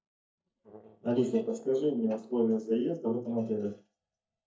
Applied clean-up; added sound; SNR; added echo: neural mask model DeepFilterNet 3.